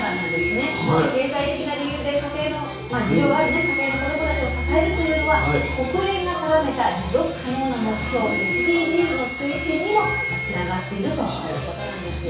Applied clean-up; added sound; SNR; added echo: none; Wind instrument, woodwind instrument; 8 dB; reverberation time 0.6 s.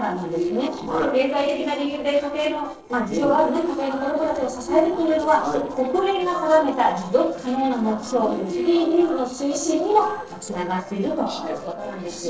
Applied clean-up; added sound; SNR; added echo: neural separator model SepFormer DNS4.